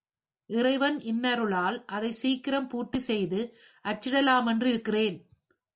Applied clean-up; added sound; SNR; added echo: none; none; none; none.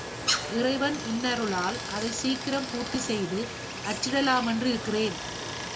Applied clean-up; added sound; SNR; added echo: none; Stream; 5 dB; none.